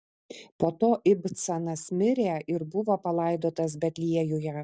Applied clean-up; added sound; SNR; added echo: none; none; none; none.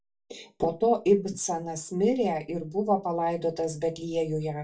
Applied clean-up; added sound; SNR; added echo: none; none; none; reverberation time 0.2 s.